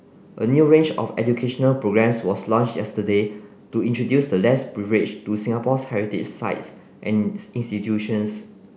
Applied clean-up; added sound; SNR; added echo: none; none; none; none.